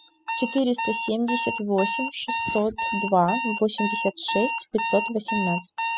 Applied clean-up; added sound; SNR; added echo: classical method spectral subtraction.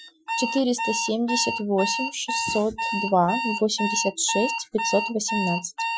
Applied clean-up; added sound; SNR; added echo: classical method Wiener filter.